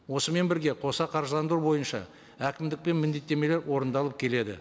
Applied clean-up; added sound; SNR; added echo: none; none; none; none.